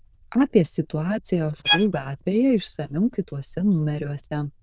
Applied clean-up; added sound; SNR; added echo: neural diffusion model UNIVERSE++.